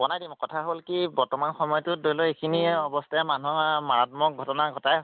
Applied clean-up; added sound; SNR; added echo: none; Brass instrument; 15 dB; none.